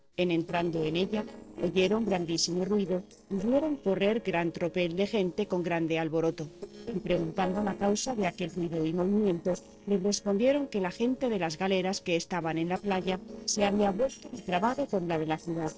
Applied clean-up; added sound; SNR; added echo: neural separator model SepFormer DNS4.